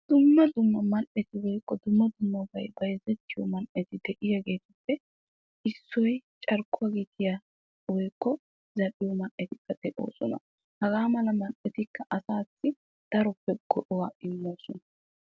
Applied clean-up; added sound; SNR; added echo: none; none; none; none.